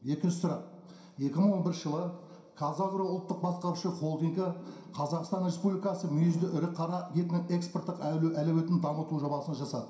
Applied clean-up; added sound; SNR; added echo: none; none; none; reverberation time 0.5 s.